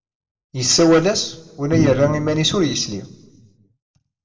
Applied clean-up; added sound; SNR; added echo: none; Organ; 6 dB; reverberation time 0.5 s.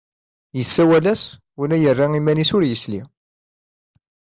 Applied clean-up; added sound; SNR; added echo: none; none; none; none.